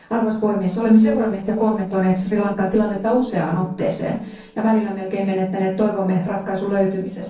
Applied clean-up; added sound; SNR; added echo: neural separator model SepFormer DNS4.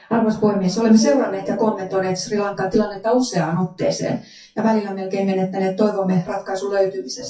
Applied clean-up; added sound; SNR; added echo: classical method WPE with log-MMSE.